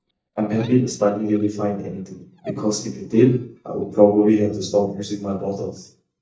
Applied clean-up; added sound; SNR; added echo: neural mask model DeepFilterNet 3.